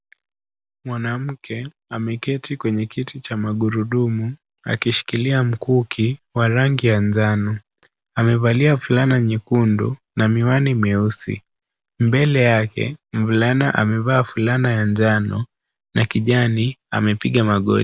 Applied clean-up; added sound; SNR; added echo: none; none; none; none.